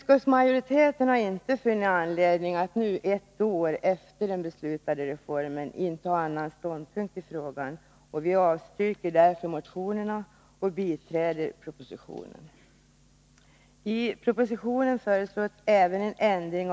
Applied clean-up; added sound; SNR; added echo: none; none; none; none.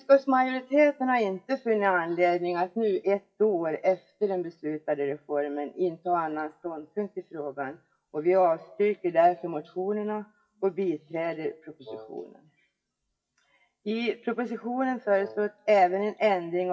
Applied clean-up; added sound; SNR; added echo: classical method WPE with log-MMSE.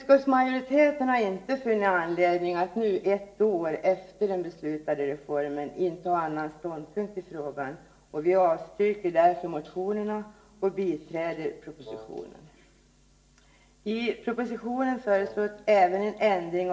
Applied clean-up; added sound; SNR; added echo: none; Wind instrument, woodwind instrument; 18 dB; reverberation time 1.0 s.